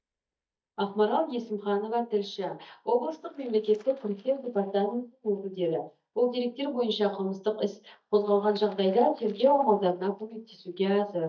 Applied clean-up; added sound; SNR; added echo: neural mask model DeepFilterNet 3.